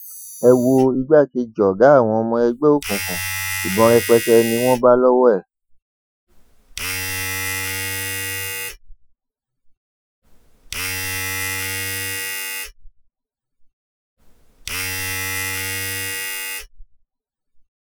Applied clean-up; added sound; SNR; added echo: classical method Wiener filter.